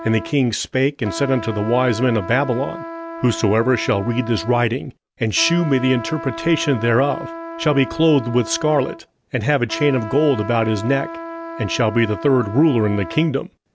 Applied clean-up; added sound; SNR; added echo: none; Trumpet; 12 dB; none.